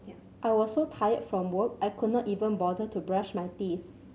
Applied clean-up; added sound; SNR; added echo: none; none; none; none.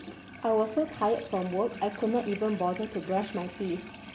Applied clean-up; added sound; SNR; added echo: none; Sink (filling or washing) / Water tap, faucet; 13 dB; none.